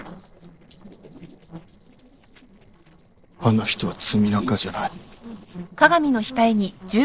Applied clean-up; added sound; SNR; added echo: neural separator model SepFormer DNS4.